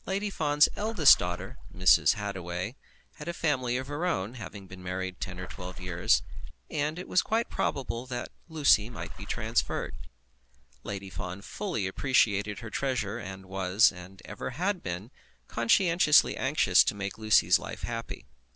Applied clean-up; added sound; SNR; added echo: none; Water / Splash, splatter; 0 dB; none.